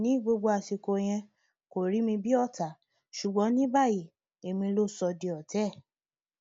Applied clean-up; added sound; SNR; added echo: none; none; none; none.